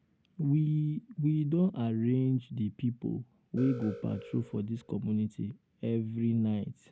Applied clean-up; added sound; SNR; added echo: none; Alarm; 16 dB; none.